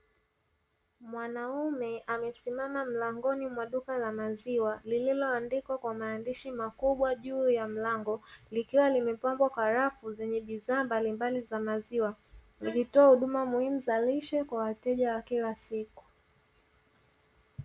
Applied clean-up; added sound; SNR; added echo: none; none; none; none.